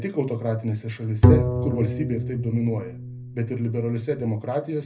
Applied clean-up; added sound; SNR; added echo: none; Bowed string instrument; -3 dB; reverberation time 0.3 s.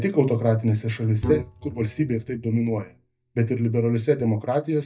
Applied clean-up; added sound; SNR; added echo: neural mask model DeepFilterNet 3.